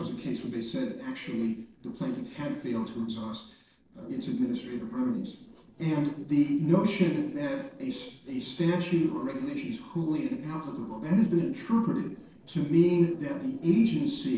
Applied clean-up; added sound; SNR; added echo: neural separator model SepFormer DNS4.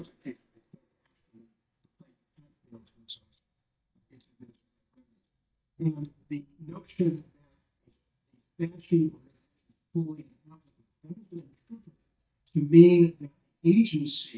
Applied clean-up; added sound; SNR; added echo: neural mask model DeepFilterNet 3.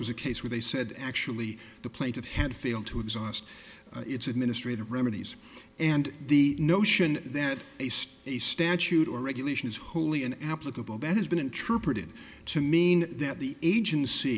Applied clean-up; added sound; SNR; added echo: none; none; none; none.